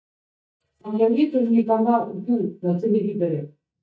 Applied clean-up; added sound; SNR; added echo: neural mask model DeepFilterNet 3.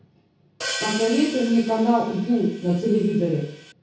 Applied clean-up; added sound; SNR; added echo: none; Hi-hat; 12 dB; reverberation time 0.5 s.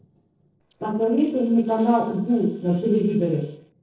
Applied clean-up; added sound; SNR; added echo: neural separator model SepFormer DNS4.